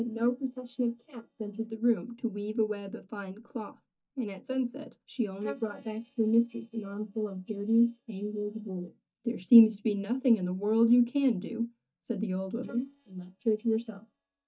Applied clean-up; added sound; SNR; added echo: neural mask model DeepFilterNet 3.